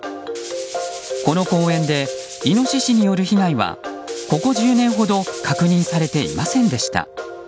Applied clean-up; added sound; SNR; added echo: none; Tools; 16 dB; none.